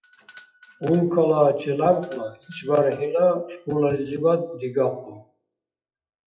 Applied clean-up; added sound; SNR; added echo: classical method WPE with log-MMSE.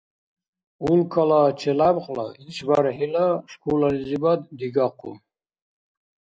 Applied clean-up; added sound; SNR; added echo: none; none; none; none.